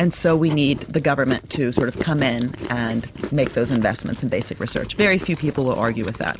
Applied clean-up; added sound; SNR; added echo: none; Chewing, mastication; 11 dB; none.